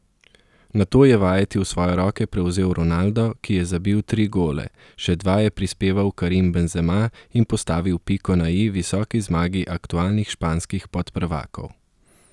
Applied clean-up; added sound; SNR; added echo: none; none; none; none.